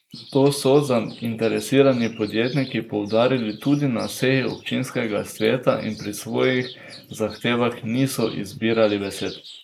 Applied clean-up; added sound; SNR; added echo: neural mask model Resemble Enhance denoiser.